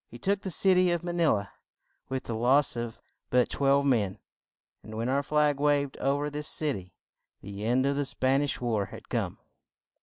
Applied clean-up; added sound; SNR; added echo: none; none; none; none.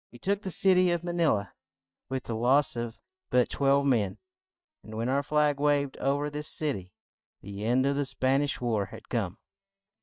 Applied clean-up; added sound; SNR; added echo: neural mask model DeepFilterNet 3.